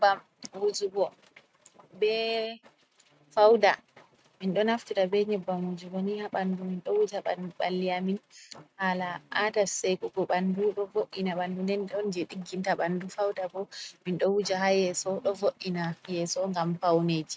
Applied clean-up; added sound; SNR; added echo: neural mask model RNNoise.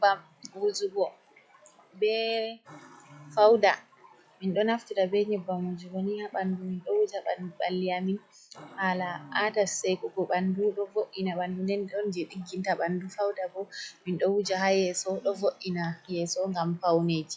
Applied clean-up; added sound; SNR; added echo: classical method log-MMSE.